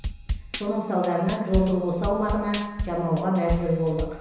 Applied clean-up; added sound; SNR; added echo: none; Drum kit; 6 dB; reverberation time 1.0 s.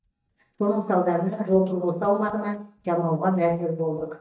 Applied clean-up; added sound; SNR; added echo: neural mask model DeepFilterNet 3.